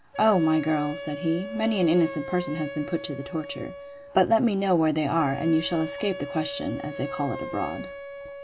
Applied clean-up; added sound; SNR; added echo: none; Wind instrument, woodwind instrument; 12 dB; none.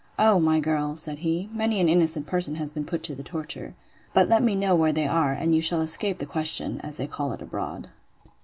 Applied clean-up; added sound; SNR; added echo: none; none; none; none.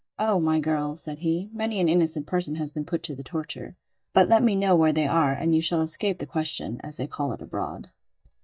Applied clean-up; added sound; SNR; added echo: neural mask model DeepFilterNet 3.